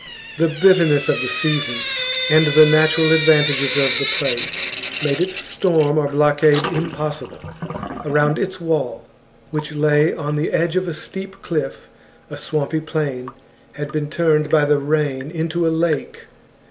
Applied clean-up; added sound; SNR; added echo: none; Drip / Sink (filling or washing); 9 dB; none.